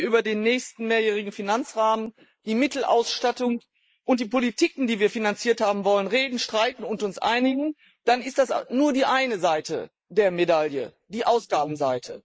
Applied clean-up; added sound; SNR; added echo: neural mask model Resemble Enhance denoiser.